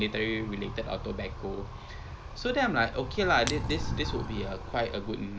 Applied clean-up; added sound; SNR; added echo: none; Animal + Shatter; 6 dB; none.